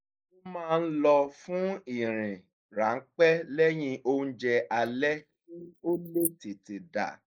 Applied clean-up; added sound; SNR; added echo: neural mask model Resemble Enhance denoiser.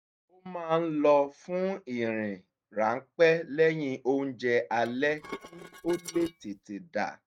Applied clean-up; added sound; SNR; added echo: neural mask model RNNoise.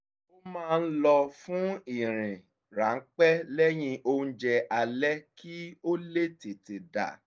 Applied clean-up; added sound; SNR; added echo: none; none; none; none.